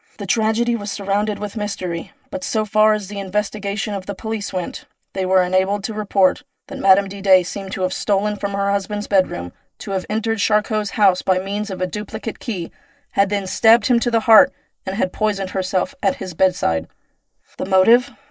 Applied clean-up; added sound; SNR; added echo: neural mask model Resemble Enhance denoiser.